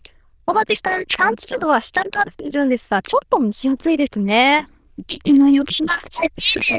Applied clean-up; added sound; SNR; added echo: neural diffusion model UNIVERSE++.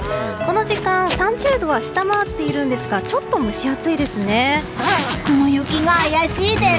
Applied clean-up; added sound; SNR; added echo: none; Zipper (clothing); 10 dB; none.